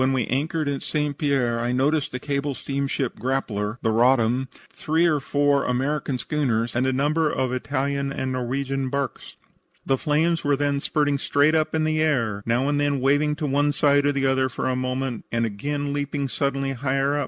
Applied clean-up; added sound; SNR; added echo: none; none; none; none.